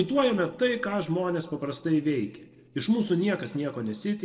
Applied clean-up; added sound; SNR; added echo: neural separator model SepFormer DNS4.